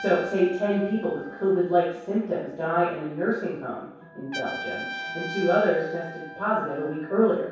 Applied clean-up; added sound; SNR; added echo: none; Trumpet; 13 dB; reverberation time 0.7 s.